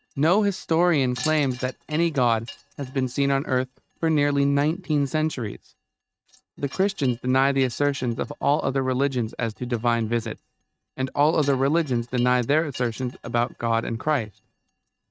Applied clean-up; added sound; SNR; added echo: neural mask model RNNoise.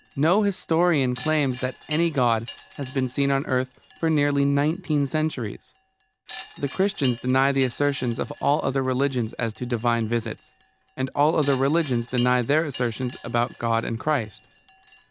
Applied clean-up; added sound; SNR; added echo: none; Wind chime; 17 dB; none.